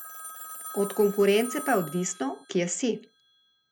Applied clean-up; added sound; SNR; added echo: none; Telephone; 14 dB; none.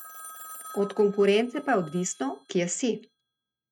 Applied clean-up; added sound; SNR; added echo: neural mask model RNNoise.